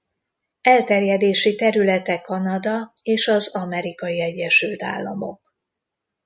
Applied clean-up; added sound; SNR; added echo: none; none; none; none.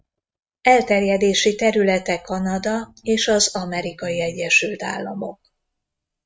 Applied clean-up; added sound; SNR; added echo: neural mask model RNNoise.